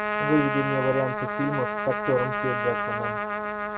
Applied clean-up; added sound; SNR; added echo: none; Trumpet; 0 dB; none.